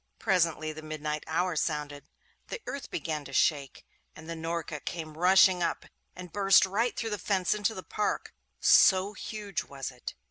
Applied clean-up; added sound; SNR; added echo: none; none; none; none.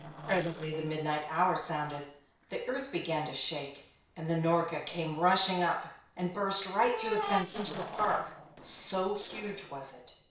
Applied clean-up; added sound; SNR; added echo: neural separator model SepFormer DNS4.